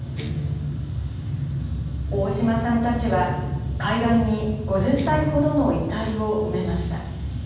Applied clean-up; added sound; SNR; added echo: none; Guitar; 14 dB; reverberation time 1.2 s.